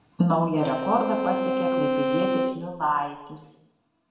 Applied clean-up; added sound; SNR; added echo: none; Bowed string instrument; 0 dB; reverberation time 0.8 s.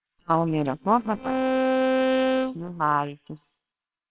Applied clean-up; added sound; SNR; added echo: neural separator model SepFormer WHAMR!.